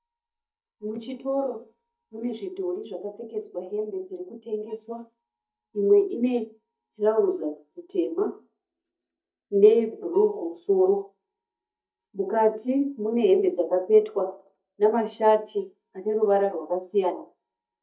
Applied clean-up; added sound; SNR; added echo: neural mask model DeepFilterNet 3.